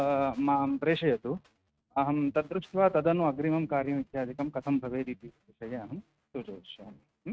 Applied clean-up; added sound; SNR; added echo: neural mask model RNNoise.